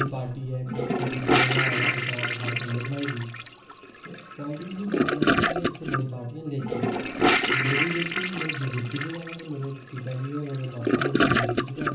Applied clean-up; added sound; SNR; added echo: none; Toilet flush / Gurgling; -4 dB; reverberation time 1.2 s.